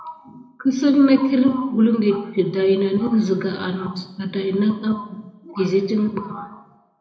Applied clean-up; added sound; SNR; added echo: none; none; none; reverberation time 0.6 s.